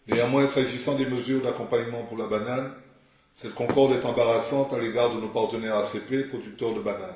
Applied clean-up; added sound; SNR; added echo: none; Fireworks; 15 dB; reverberation time 0.8 s.